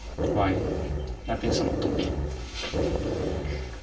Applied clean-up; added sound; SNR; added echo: none; Growling; -3 dB; reverberation time 0.1 s.